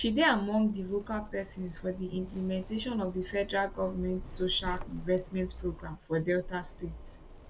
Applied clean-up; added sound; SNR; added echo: none; Zipper (clothing); 14 dB; none.